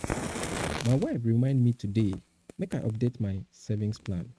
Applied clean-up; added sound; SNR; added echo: neural mask model RNNoise.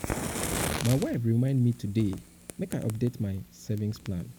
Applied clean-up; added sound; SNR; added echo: none; Fire; 8 dB; none.